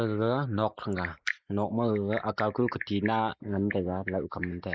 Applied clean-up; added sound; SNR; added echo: neural mask model Resemble Enhance denoiser.